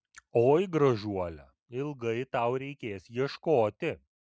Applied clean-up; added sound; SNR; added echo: none; none; none; none.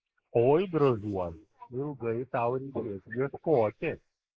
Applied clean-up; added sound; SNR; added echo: neural mask model Resemble Enhance denoiser.